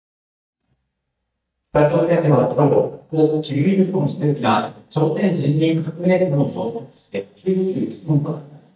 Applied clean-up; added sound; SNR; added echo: neural mask model DeepFilterNet 3.